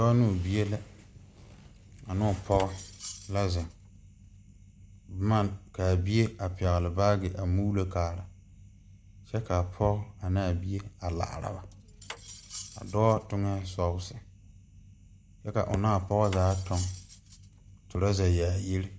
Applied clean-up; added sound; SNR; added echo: none; Cutlery, silverware; 19 dB; none.